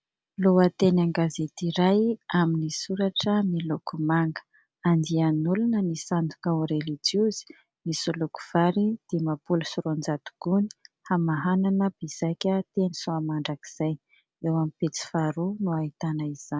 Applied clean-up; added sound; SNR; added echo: none; none; none; none.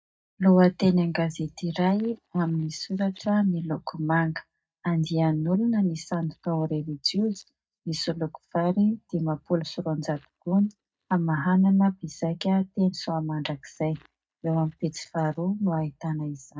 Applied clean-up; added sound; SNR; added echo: neural mask model DeepFilterNet 3.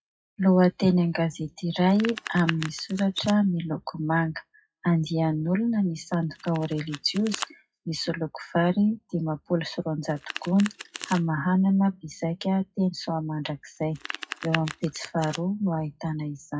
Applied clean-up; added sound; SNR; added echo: classical method WPE with log-MMSE.